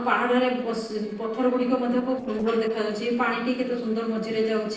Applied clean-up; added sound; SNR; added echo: neural separator model SepFormer DNS4.